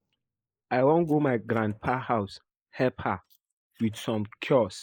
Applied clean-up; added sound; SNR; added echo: neural mask model Resemble Enhance denoiser.